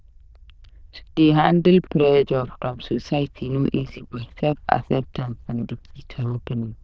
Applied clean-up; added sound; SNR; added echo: neural diffusion model UNIVERSE++.